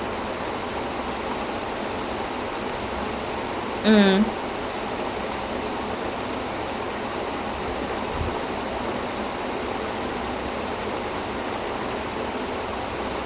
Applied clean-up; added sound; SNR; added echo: none; none; none; none.